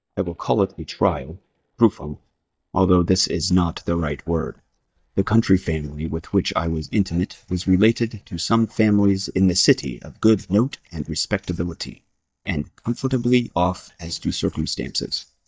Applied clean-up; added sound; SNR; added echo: neural mask model DeepFilterNet 3.